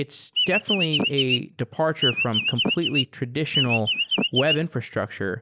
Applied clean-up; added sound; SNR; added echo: neural mask model Resemble Enhance denoiser.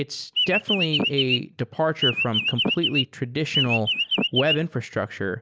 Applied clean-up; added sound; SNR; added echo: none; Chirp, tweet; -2 dB; none.